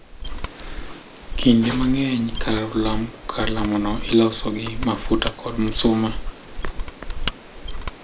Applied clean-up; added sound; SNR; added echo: none; Mechanisms; 5 dB; none.